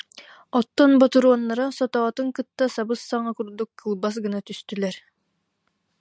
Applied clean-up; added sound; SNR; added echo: none; none; none; none.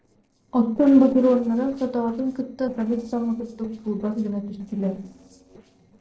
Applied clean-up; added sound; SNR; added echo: neural separator model SepFormer DNS4.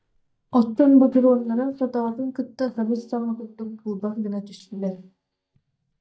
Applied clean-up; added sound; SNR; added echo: neural mask model DeepFilterNet 3.